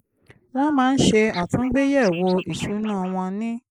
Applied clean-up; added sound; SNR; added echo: neural mask model Resemble Enhance denoiser.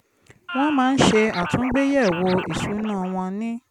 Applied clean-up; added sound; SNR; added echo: none; Scratching (performance technique); 10 dB; none.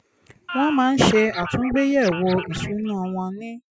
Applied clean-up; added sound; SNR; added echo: classical method Wiener filter.